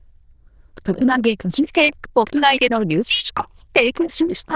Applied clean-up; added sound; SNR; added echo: neural diffusion model UNIVERSE++.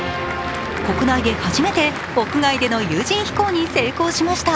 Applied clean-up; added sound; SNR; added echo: none; Applause / Crowd; 12 dB; none.